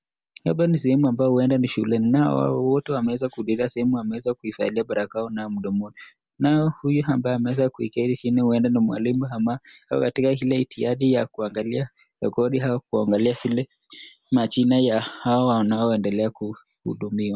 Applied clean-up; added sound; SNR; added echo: none; none; none; none.